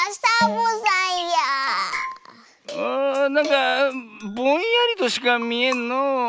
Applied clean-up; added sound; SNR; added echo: none; none; none; none.